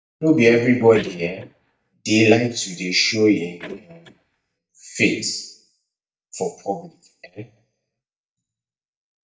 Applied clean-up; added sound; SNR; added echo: neural mask model DeepFilterNet 3.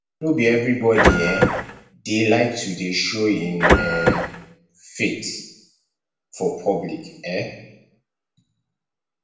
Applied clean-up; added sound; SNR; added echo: none; Printer; -5 dB; reverberation time 0.8 s.